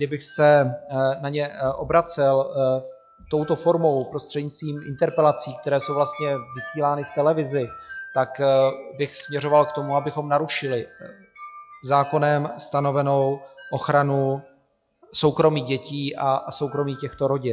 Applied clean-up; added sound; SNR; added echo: classical method log-MMSE.